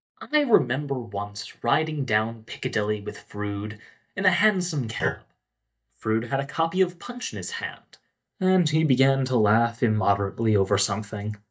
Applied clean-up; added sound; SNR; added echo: neural mask model DeepFilterNet 3.